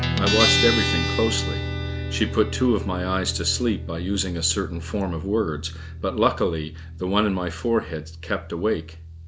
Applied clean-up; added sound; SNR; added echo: none; Guitar; 3 dB; none.